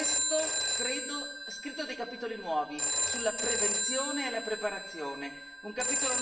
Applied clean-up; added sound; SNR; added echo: none; Telephone; -4 dB; reverberation time 0.8 s.